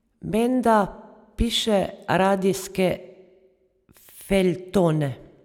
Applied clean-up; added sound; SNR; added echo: none; none; none; none.